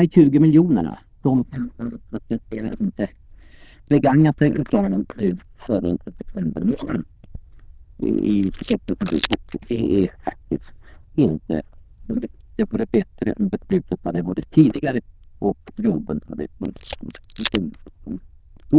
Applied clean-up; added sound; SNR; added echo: neural diffusion model UNIVERSE++.